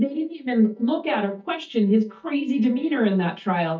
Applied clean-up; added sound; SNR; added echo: neural mask model DeepFilterNet 3.